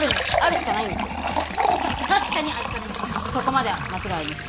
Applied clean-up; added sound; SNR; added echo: none; Fill (with liquid); 0 dB; none.